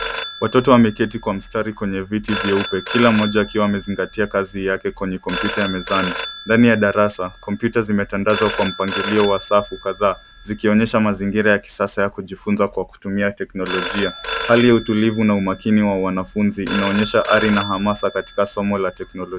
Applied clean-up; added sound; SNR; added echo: none; Telephone; 11 dB; none.